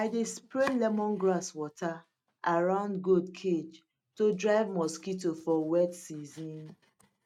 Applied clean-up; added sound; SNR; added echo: neural mask model RNNoise.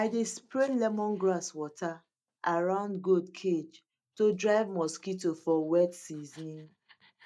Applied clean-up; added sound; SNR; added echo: neural mask model DeepFilterNet 3.